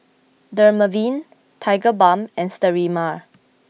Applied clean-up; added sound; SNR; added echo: none; none; none; none.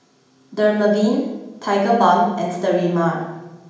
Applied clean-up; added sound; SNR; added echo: none; none; none; reverberation time 1.0 s.